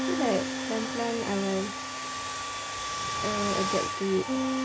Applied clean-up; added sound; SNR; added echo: none; Domestic sounds, home sounds + Bass guitar; 0 dB; none.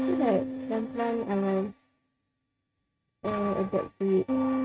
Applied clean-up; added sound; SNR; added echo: neural mask model RNNoise.